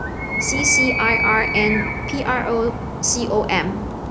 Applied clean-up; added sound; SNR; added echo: none; Animal; 1 dB; none.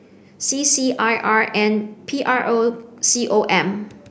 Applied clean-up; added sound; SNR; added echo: none; none; none; none.